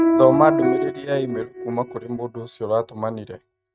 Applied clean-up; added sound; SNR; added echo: neural mask model RNNoise.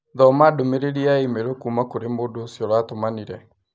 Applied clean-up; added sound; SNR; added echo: none; none; none; none.